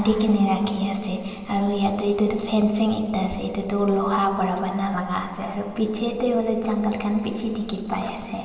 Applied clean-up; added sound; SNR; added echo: none; none; none; reverberation time 2.9 s.